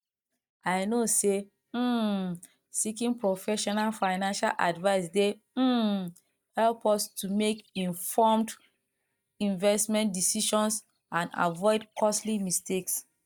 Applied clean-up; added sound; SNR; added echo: neural mask model DeepFilterNet 3.